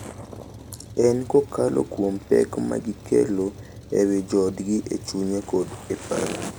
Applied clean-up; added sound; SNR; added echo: none; Truck; 17 dB; none.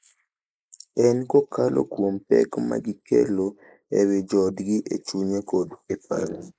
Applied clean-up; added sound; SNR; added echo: neural mask model Resemble Enhance denoiser.